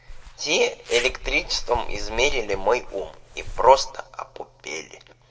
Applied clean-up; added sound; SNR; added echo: none; Zipper (clothing); 9 dB; reverberation time 0.5 s.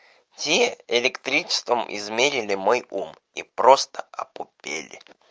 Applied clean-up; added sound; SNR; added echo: none; none; none; none.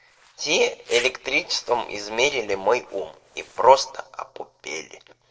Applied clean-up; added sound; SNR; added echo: neural separator model SepFormer DNS4.